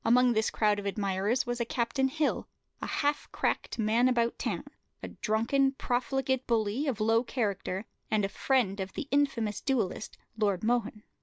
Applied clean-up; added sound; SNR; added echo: none; none; none; none.